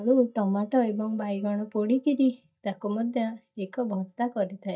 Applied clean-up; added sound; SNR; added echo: neural mask model DeepFilterNet 3.